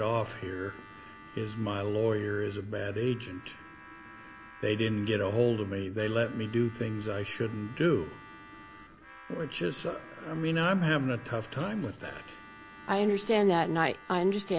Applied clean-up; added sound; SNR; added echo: none; Harmonica; 20 dB; none.